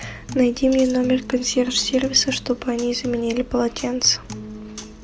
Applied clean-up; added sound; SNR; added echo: none; Acoustic guitar; 16 dB; none.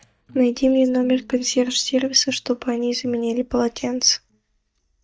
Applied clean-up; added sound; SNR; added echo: neural mask model DeepFilterNet 3.